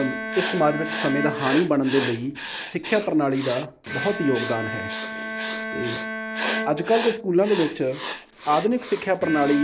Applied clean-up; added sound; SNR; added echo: none; Bowed string instrument + Writing; 7 dB; none.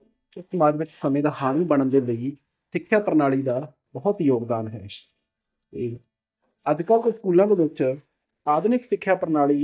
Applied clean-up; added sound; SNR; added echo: neural mask model DeepFilterNet 3.